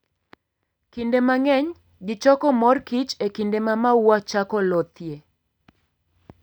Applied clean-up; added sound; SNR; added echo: none; none; none; none.